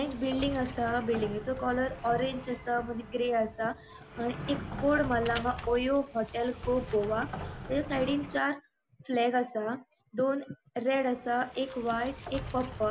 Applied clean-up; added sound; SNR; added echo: none; Sliding door; 11 dB; none.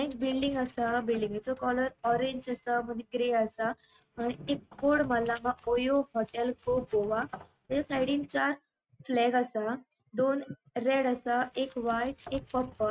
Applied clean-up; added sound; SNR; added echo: neural mask model RNNoise.